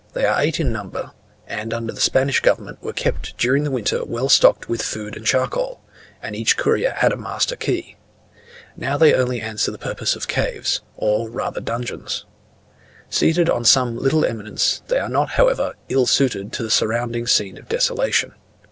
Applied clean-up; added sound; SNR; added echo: none; none; none; none.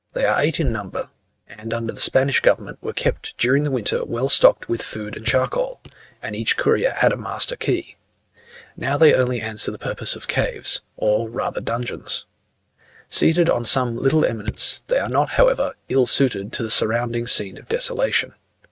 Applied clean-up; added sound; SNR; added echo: neural mask model RNNoise.